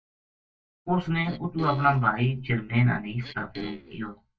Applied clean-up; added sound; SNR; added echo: neural mask model DeepFilterNet 3.